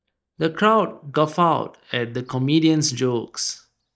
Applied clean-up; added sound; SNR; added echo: neural mask model DeepFilterNet 3.